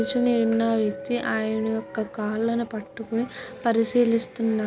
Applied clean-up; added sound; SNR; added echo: none; Chink, clink; 15 dB; none.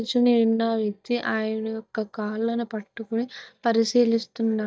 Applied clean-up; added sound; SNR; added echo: neural mask model DeepFilterNet 3.